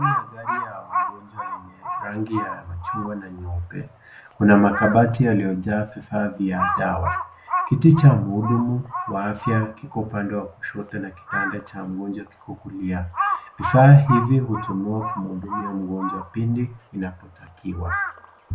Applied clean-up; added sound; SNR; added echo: none; Crow; 8 dB; none.